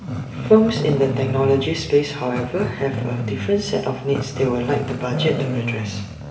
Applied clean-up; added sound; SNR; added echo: none; Growling; 5 dB; reverberation time 1.0 s.